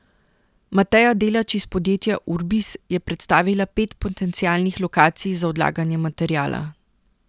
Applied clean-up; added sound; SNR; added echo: none; none; none; none.